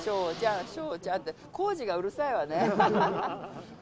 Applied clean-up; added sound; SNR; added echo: none; none; none; none.